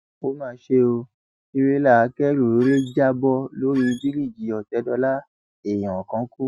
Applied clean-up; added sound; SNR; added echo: neural mask model RNNoise.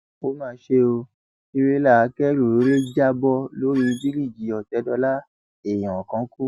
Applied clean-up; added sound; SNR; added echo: none; Squeak; 17 dB; none.